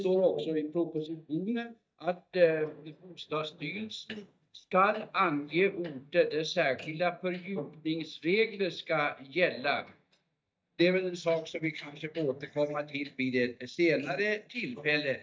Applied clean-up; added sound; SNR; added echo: neural mask model DeepFilterNet 3.